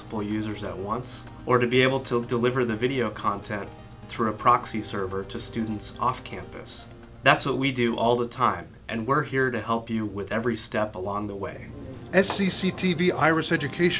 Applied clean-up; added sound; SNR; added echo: none; none; none; none.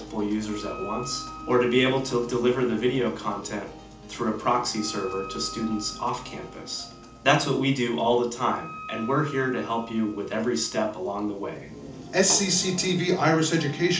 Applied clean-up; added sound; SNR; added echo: none; Wind instrument, woodwind instrument; 17 dB; reverberation time 0.4 s.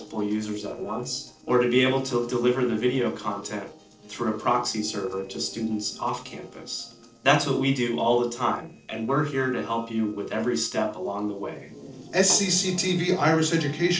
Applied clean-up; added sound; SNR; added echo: neural separator model SepFormer DNS4.